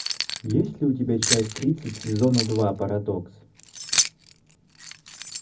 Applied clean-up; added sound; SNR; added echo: none; Keys jangling; 4 dB; reverberation time 0.4 s.